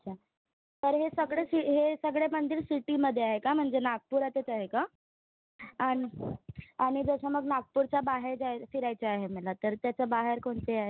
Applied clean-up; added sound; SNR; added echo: none; none; none; none.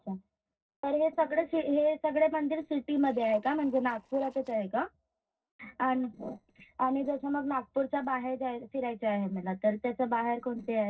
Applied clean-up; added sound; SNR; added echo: neural separator model SepFormer DNS4.